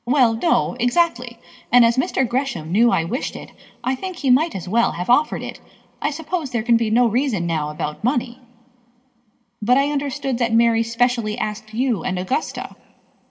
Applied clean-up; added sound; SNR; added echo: none; none; none; reverberation time 0.4 s.